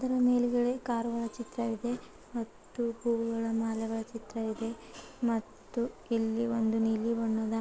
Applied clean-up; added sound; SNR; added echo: none; none; none; none.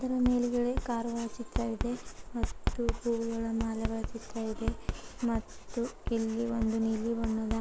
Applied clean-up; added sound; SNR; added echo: none; Writing; 4 dB; none.